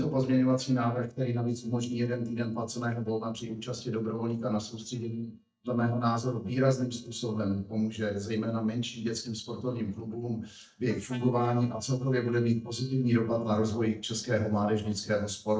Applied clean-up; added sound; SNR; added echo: neural mask model DeepFilterNet 3.